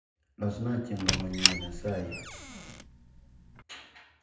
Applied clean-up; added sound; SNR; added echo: none; Squeak; -3 dB; reverberation time 0.7 s.